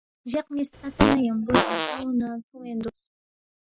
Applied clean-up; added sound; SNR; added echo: classical method Wiener filter.